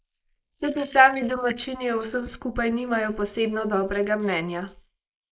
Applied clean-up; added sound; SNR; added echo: neural mask model Resemble Enhance denoiser.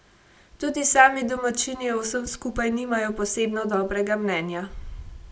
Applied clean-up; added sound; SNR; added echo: none; none; none; none.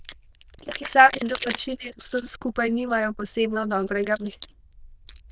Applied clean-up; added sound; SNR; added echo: neural diffusion model UNIVERSE++.